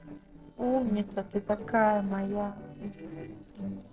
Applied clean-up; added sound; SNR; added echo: neural separator model SepFormer DNS4.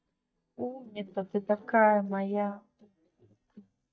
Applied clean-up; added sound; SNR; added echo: neural mask model DeepFilterNet 3.